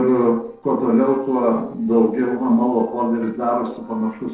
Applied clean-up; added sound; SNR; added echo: neural separator model SepFormer DNS4.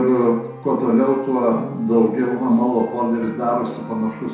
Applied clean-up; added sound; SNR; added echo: none; Piano; 17 dB; reverberation time 0.7 s.